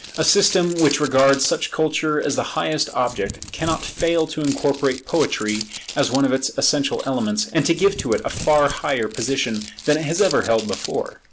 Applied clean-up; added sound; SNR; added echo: none; Crumpling, crinkling; 14 dB; none.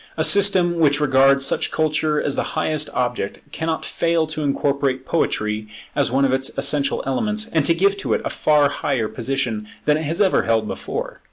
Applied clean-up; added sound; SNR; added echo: none; none; none; none.